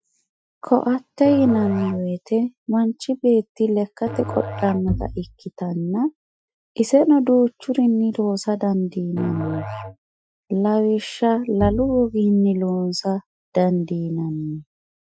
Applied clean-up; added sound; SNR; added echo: classical method Wiener filter.